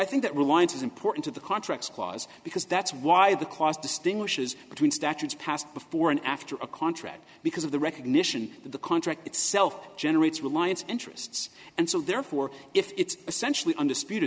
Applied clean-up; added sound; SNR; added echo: none; none; none; none.